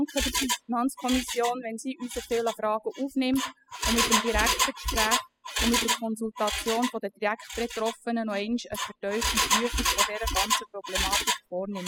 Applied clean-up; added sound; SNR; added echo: classical method spectral subtraction.